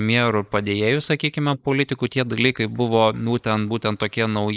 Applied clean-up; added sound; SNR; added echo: neural mask model Resemble Enhance denoiser.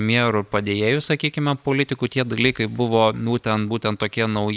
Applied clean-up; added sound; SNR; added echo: none; none; none; none.